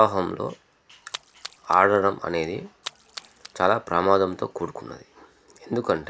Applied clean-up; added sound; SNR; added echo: none; Splash, splatter; 17 dB; none.